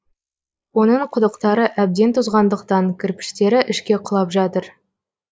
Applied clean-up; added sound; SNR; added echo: neural mask model Resemble Enhance denoiser.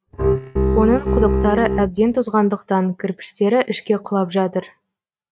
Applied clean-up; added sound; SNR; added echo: neural mask model RNNoise.